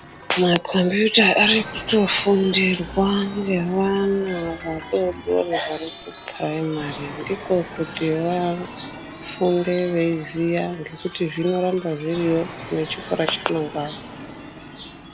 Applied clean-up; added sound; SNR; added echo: none; Fixed-wing aircraft, airplane + Chime; 14 dB; none.